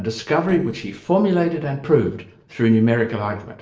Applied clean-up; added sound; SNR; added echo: neural separator model SepFormer DNS4.